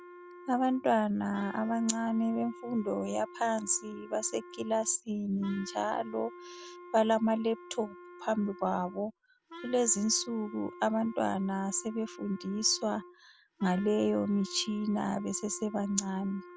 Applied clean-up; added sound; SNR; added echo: none; Wind instrument, woodwind instrument; 17 dB; none.